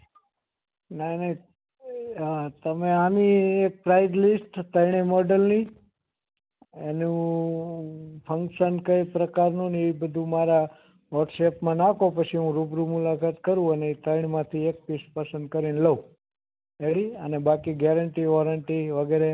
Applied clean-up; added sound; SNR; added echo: none; none; none; none.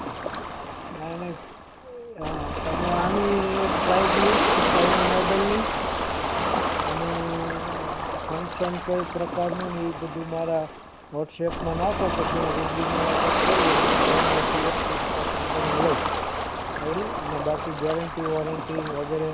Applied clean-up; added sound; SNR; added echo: none; Ocean; -3 dB; none.